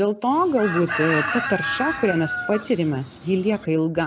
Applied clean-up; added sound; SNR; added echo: none; Chicken, rooster; 6 dB; none.